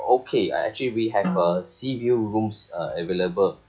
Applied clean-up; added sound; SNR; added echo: classical method log-MMSE.